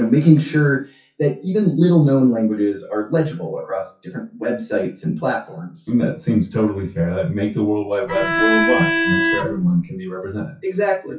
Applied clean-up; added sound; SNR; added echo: classical method WPE with log-MMSE.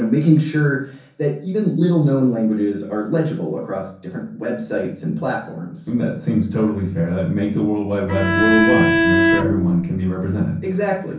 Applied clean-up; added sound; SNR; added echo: none; Bowed string instrument; -2 dB; reverberation time 0.6 s.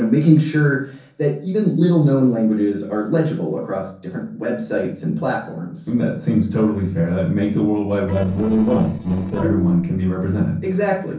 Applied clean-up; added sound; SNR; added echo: neural separator model SepFormer DNS4.